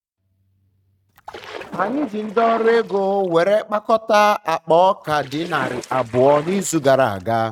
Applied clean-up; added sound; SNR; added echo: neural mask model RNNoise.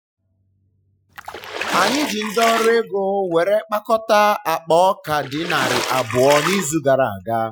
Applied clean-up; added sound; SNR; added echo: classical method Wiener filter.